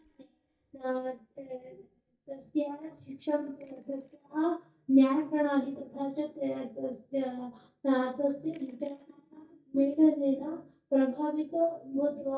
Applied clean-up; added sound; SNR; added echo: neural mask model DeepFilterNet 3.